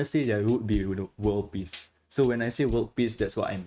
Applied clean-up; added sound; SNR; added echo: neural mask model RNNoise.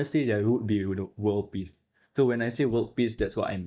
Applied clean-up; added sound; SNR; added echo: neural mask model DeepFilterNet 3.